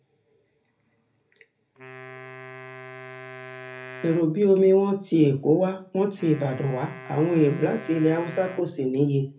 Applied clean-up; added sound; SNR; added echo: none; Wind instrument, woodwind instrument; 18 dB; reverberation time 0.3 s.